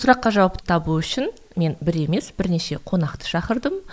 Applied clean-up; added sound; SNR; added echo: neural mask model Resemble Enhance denoiser.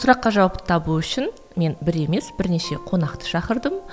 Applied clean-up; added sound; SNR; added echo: none; none; none; none.